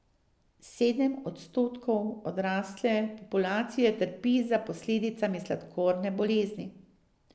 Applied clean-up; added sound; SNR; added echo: none; none; none; none.